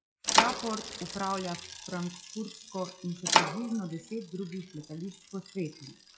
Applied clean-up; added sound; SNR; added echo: classical method WPE with log-MMSE.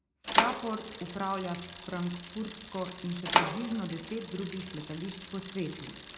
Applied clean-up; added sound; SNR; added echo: none; Bicycle; -3 dB; reverberation time 0.3 s.